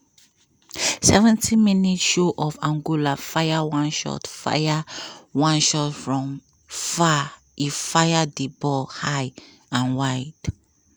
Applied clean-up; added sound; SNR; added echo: none; none; none; none.